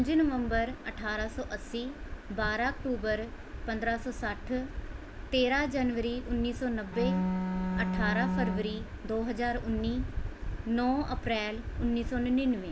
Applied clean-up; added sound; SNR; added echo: none; Bowed string instrument; 0 dB; none.